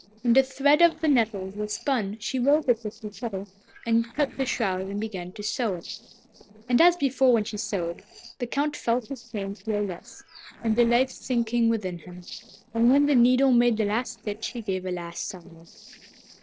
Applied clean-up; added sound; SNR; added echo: neural separator model SepFormer DNS4.